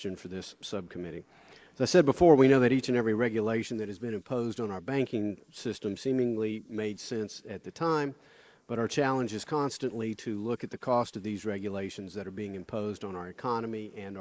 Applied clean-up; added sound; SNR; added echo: neural mask model Resemble Enhance denoiser.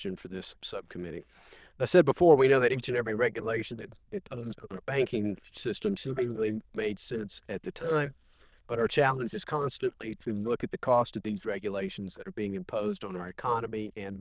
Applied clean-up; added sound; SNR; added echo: neural diffusion model UNIVERSE++.